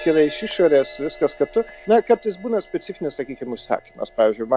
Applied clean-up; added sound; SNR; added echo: none; Crash cymbal; 20 dB; none.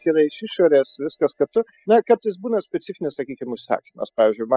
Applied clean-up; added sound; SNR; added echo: classical method spectral subtraction.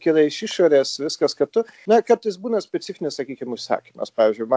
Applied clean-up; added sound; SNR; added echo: none; none; none; none.